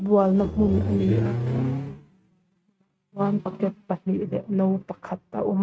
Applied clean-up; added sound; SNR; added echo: neural mask model RNNoise.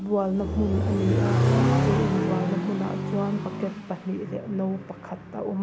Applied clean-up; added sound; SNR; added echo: none; Accelerating, revving, vroom; -2 dB; none.